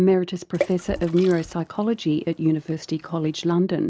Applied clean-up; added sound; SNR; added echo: none; Water / Splash, splatter; 13 dB; none.